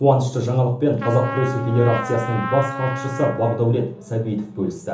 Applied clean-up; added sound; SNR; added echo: none; Trumpet; 10 dB; reverberation time 1.2 s.